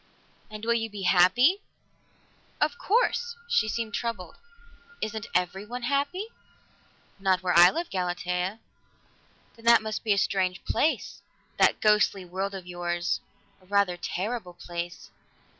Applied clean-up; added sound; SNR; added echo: none; none; none; none.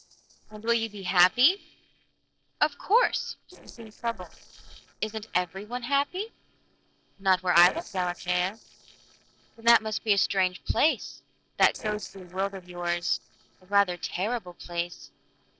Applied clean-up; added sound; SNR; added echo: neural separator model SepFormer DNS4.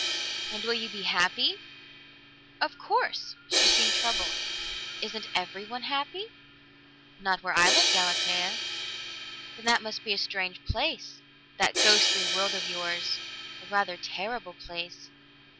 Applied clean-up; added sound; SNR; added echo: none; Crash cymbal; 0 dB; none.